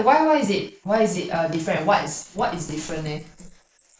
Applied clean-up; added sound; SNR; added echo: neural mask model Resemble Enhance denoiser.